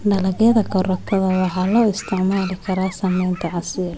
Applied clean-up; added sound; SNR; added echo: none; Animal + Printer; 19 dB; none.